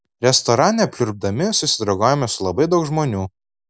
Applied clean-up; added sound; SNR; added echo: none; none; none; none.